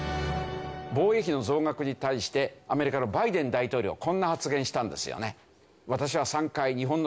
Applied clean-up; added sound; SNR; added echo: none; none; none; none.